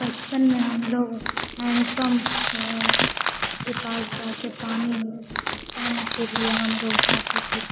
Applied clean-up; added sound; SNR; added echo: none; Crushing; 1 dB; none.